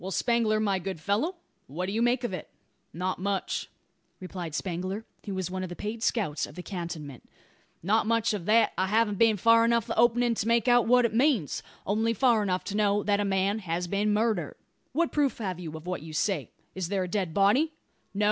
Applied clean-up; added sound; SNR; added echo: none; none; none; none.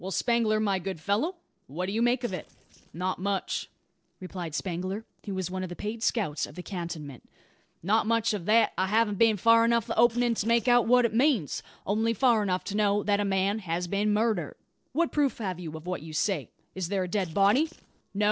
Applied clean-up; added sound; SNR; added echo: neural separator model SepFormer DNS4.